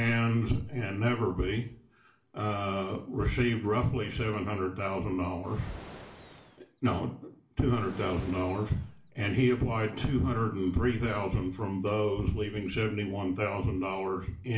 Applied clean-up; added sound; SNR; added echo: none; Animal; 19 dB; reverberation time 0.4 s.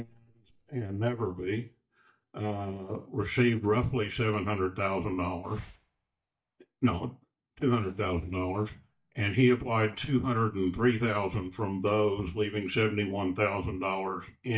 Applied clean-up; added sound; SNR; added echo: neural mask model DeepFilterNet 3.